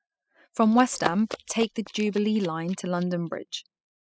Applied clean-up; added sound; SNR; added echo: classical method spectral subtraction.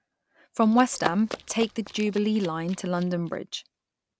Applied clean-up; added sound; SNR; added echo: none; Run; 13 dB; none.